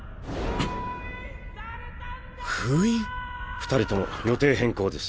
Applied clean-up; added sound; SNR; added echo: none; none; none; none.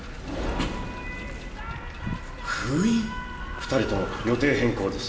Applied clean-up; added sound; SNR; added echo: none; Wind; 13 dB; reverberation time 0.9 s.